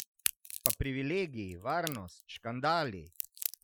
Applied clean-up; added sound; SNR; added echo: classical method Wiener filter.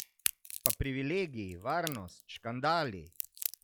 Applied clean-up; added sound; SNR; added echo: classical method log-MMSE.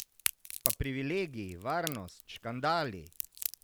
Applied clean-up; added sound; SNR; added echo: none; Crack; 4 dB; none.